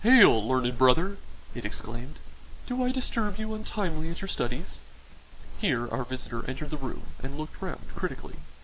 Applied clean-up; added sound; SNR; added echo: none; none; none; none.